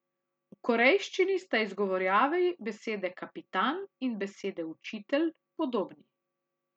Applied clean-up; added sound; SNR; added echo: none; none; none; none.